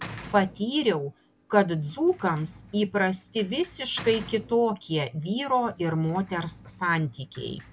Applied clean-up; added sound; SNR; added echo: none; Sliding door / Slam; 19 dB; none.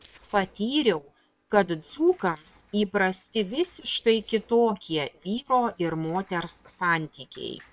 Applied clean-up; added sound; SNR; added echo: neural separator model SepFormer WHAM!.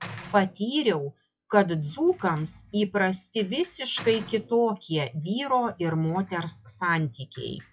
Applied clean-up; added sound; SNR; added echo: classical method log-MMSE.